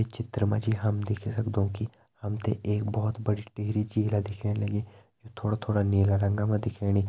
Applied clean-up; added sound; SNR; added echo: none; none; none; none.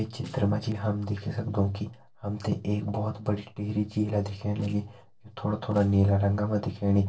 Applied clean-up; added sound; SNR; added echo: neural separator model SepFormer DNS4.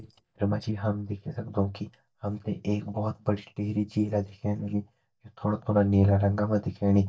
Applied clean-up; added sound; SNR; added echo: neural mask model DeepFilterNet 3.